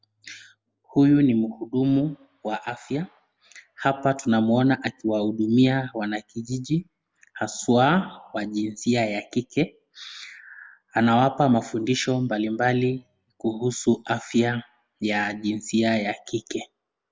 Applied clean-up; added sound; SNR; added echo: none; none; none; none.